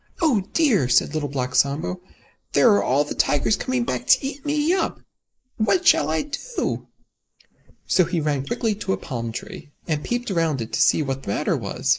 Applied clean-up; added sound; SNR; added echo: neural mask model Resemble Enhance denoiser.